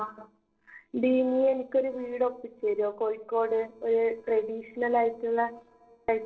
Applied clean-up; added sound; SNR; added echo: neural separator model SepFormer DNS4.